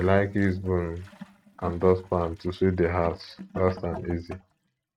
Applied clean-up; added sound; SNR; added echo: neural mask model RNNoise.